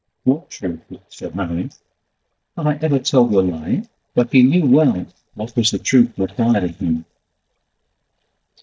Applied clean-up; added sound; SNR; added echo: neural mask model DeepFilterNet 3.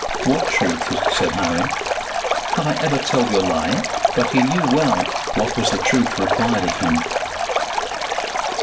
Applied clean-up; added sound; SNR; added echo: none; Stream; 0 dB; reverberation time 0.4 s.